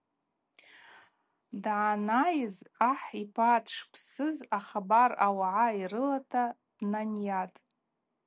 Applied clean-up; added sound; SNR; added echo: none; none; none; none.